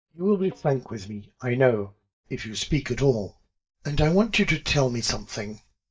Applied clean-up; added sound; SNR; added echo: neural mask model DeepFilterNet 3.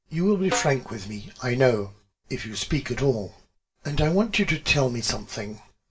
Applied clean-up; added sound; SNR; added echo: none; Snare drum; 11 dB; reverberation time 0.2 s.